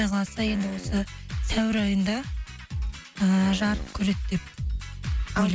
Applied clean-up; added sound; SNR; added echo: none; Fart; 16 dB; none.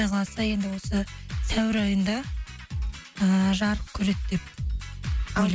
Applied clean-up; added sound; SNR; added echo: none; none; none; none.